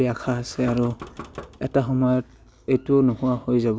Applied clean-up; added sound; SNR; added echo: none; Knock; 18 dB; none.